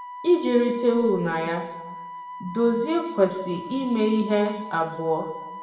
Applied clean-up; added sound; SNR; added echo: none; Wind instrument, woodwind instrument; 13 dB; reverberation time 1.0 s.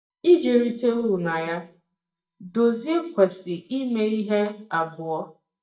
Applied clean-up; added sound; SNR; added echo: neural mask model DeepFilterNet 3.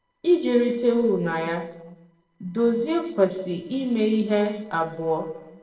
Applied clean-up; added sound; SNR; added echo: neural separator model SepFormer DNS4.